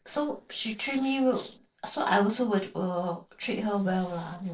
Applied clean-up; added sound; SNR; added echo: neural separator model SepFormer DNS4.